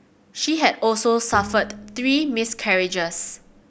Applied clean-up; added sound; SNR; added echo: none; Bowed string instrument; 15 dB; none.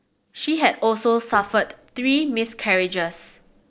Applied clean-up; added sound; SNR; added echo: neural separator model SepFormer DNS4.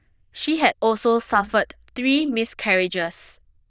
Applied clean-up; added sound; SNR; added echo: neural diffusion model UNIVERSE++.